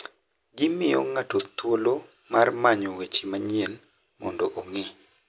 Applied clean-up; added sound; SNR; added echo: none; none; none; none.